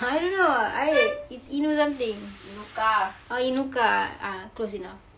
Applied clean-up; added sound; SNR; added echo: none; Bowed string instrument; 6 dB; none.